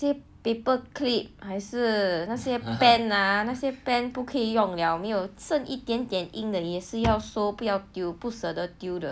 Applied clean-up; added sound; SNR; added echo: none; none; none; none.